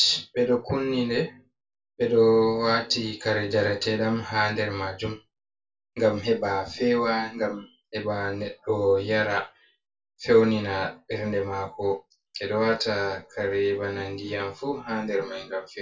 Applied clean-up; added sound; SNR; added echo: none; none; none; reverberation time 0.2 s.